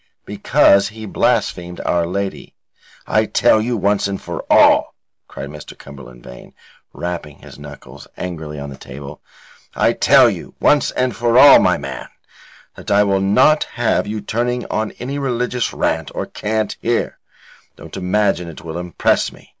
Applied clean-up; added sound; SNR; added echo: none; none; none; none.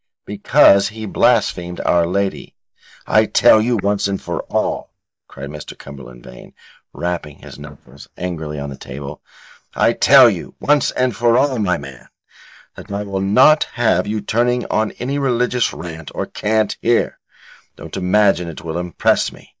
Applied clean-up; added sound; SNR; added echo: neural mask model DeepFilterNet 3.